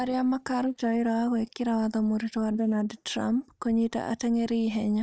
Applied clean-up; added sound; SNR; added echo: neural mask model DeepFilterNet 3.